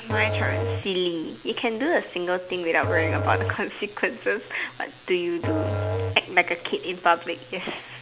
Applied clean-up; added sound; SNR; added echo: none; Musical instrument; 5 dB; none.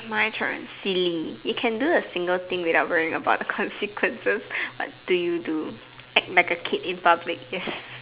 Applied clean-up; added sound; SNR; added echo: none; none; none; none.